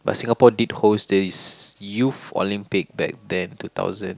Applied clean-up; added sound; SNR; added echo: none; none; none; none.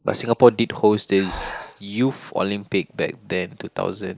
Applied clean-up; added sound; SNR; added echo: neural mask model Resemble Enhance denoiser.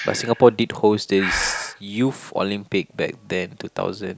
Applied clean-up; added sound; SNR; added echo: none; Breathing; 12 dB; none.